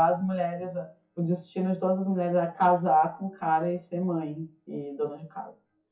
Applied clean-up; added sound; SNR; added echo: classical method WPE with log-MMSE.